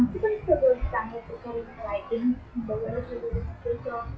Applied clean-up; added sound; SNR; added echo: classical method WPE with log-MMSE.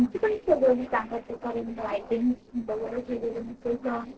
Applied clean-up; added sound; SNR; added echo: neural separator model SepFormer DNS4.